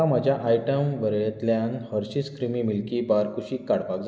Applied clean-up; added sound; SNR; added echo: none; none; none; none.